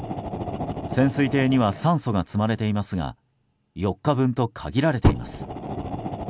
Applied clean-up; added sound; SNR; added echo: none; Fire; 6 dB; none.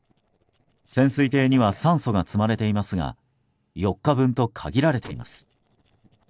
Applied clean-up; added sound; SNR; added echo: neural separator model SepFormer DNS4.